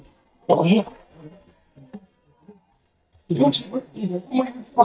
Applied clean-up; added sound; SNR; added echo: neural mask model DeepFilterNet 3.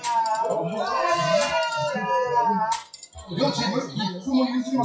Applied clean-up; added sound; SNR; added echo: classical method WPE with log-MMSE.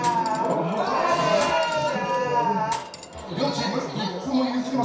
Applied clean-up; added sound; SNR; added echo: none; Cutlery, silverware; 20 dB; reverberation time 0.6 s.